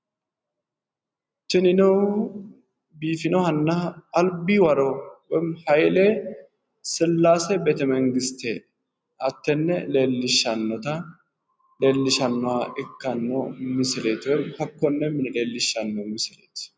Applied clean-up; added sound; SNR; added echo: none; none; none; none.